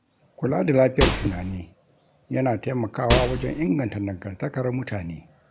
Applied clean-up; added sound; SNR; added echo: none; Microwave oven; -1 dB; none.